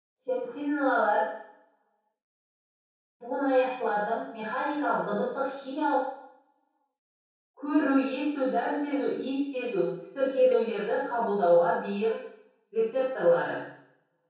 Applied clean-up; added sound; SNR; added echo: none; Cowbell; 9 dB; reverberation time 0.7 s.